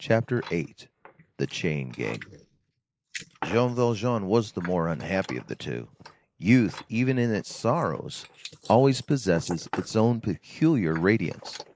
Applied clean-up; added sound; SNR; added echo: neural mask model Resemble Enhance denoiser.